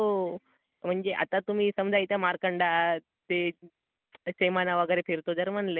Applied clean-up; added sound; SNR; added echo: none; none; none; none.